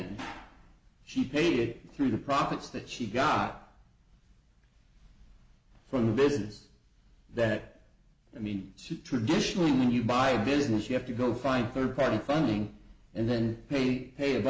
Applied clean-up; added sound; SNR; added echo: none; none; none; none.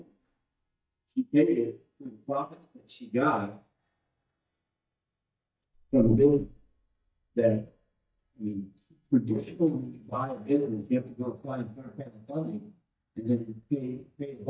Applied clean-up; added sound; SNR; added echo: neural mask model DeepFilterNet 3.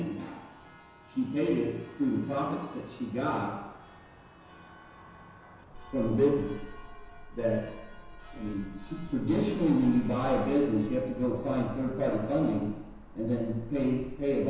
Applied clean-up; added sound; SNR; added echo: none; Church bell; 15 dB; reverberation time 1.0 s.